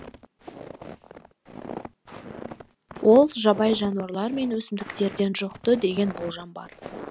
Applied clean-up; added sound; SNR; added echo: none; Walk, footsteps; 15 dB; none.